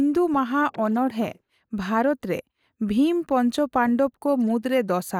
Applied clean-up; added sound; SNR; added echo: neural mask model DeepFilterNet 3.